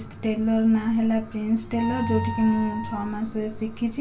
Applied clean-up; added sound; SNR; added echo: none; Wind instrument, woodwind instrument; 13 dB; reverberation time 0.2 s.